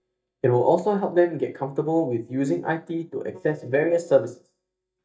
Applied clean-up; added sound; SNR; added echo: neural mask model DeepFilterNet 3.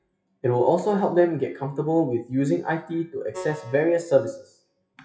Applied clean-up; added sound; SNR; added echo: classical method WPE with log-MMSE.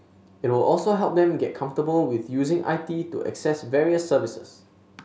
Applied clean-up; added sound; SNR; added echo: none; none; none; none.